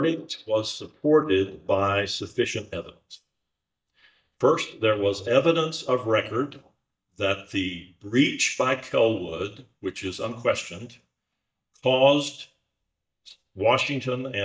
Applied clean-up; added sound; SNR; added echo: neural mask model DeepFilterNet 3.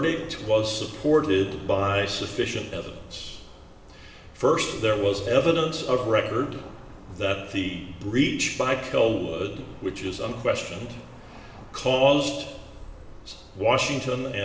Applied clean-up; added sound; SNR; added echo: none; Traffic noise, roadway noise; 19 dB; reverberation time 1.2 s.